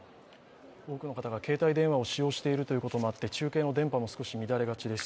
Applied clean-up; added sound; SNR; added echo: none; none; none; none.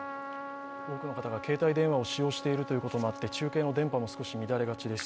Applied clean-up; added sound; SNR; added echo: none; Trumpet; 11 dB; none.